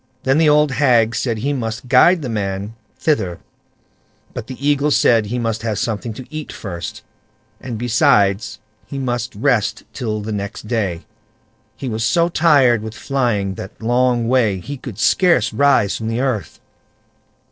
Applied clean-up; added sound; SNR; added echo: neural separator model SepFormer DNS4.